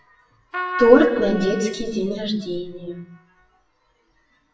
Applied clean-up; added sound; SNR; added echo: classical method WPE with log-MMSE.